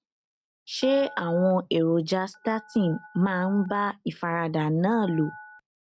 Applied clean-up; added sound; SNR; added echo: neural mask model RNNoise.